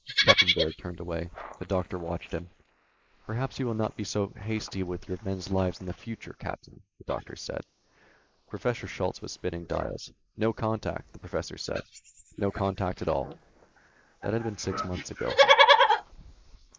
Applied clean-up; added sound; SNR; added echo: neural mask model Resemble Enhance denoiser.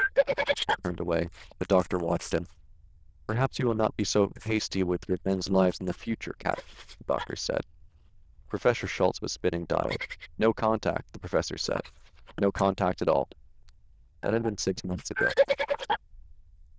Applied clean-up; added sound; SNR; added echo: neural diffusion model UNIVERSE++.